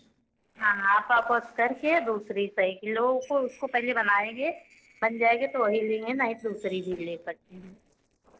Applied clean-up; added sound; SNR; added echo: neural separator model SepFormer DNS4.